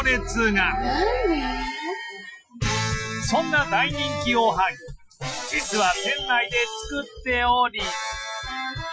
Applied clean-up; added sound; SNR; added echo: classical method Wiener filter.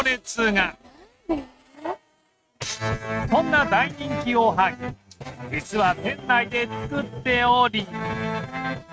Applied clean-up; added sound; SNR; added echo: neural mask model RNNoise.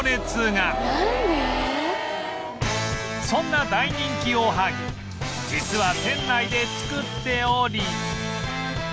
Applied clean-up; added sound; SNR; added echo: none; Ringtone / Chime; 17 dB; none.